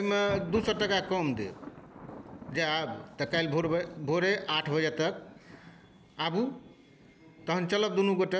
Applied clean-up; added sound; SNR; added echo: none; Thunder; 16 dB; none.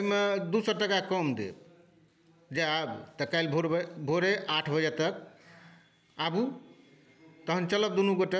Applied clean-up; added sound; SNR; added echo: none; none; none; none.